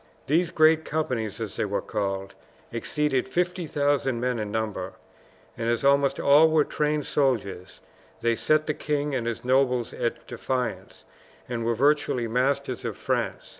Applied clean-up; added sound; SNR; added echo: none; none; none; none.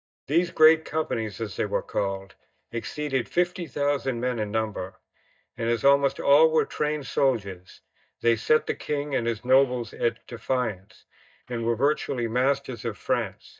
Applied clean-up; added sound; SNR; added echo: neural mask model DeepFilterNet 3.